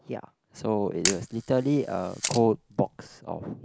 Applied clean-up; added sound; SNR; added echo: none; Camera; 7 dB; none.